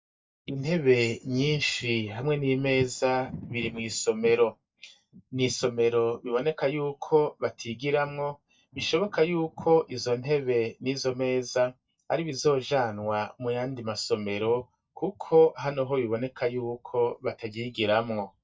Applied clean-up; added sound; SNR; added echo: neural mask model DeepFilterNet 3.